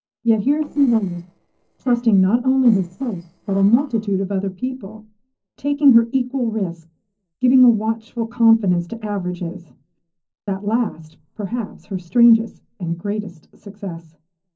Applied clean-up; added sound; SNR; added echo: neural separator model SepFormer DNS4.